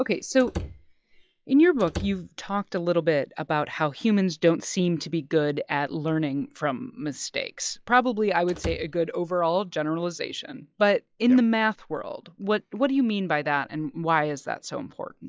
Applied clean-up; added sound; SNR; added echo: classical method log-MMSE.